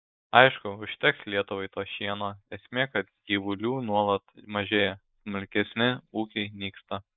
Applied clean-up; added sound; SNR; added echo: neural mask model Resemble Enhance denoiser.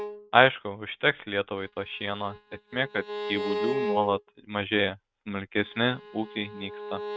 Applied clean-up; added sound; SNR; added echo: neural mask model RNNoise.